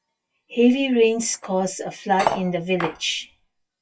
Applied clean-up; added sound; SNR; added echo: classical method WPE with log-MMSE.